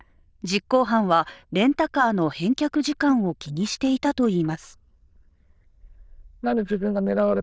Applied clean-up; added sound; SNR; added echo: neural diffusion model UNIVERSE++.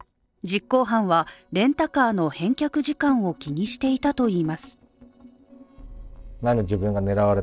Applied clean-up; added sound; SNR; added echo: neural separator model SepFormer DNS4.